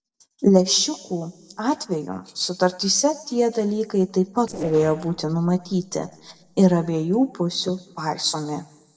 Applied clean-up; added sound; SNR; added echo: neural separator model SepFormer DNS4.